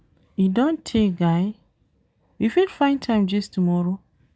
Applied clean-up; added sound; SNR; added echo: none; none; none; none.